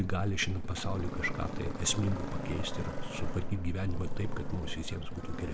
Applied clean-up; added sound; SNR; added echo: none; Motorcycle; 9 dB; none.